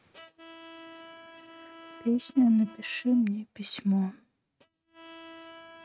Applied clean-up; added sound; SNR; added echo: neural mask model RNNoise.